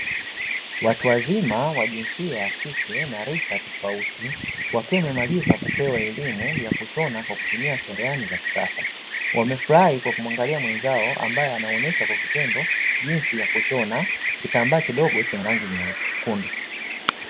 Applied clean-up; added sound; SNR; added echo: none; Bird vocalization, bird call, bird song; 1 dB; none.